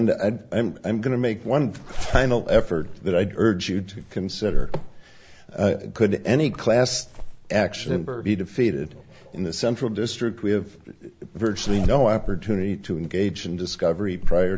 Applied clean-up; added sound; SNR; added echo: none; Zipper (clothing); 5 dB; none.